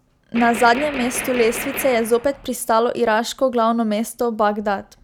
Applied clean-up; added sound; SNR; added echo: none; Gunshot, gunfire; 11 dB; none.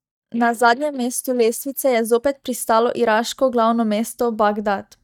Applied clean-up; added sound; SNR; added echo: neural mask model DeepFilterNet 3.